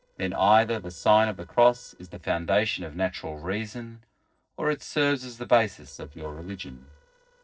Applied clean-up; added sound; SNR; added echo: neural separator model SepFormer DNS4.